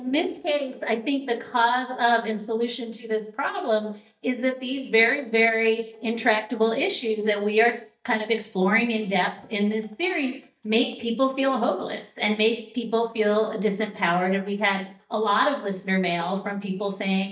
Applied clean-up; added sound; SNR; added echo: neural mask model DeepFilterNet 3.